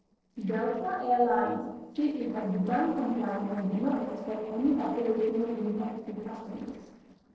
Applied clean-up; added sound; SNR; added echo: neural separator model SepFormer DNS4.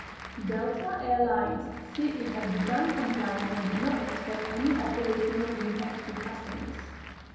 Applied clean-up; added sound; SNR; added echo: none; Applause / Crowd; 10 dB; reverberation time 1.2 s.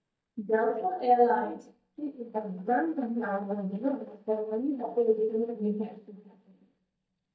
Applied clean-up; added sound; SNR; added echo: neural mask model DeepFilterNet 3.